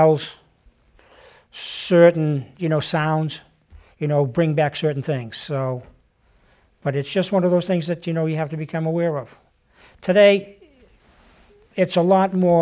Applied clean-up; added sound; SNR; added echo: none; none; none; none.